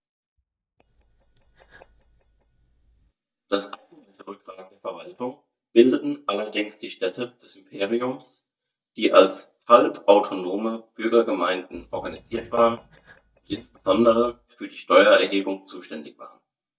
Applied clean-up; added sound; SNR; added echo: neural mask model DeepFilterNet 3.